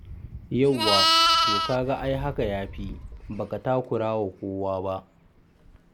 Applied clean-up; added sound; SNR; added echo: none; Livestock, farm animals, working animals; 0 dB; none.